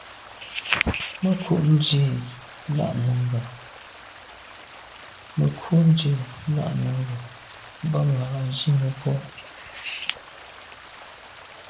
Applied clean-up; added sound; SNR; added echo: none; Stream; 18 dB; none.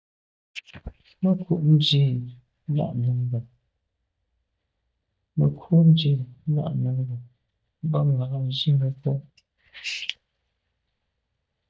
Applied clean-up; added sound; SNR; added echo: neural mask model DeepFilterNet 3.